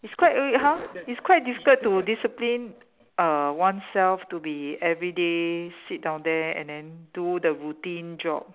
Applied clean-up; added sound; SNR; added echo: none; none; none; none.